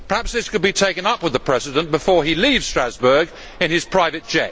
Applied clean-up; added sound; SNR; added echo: none; Rain; 17 dB; none.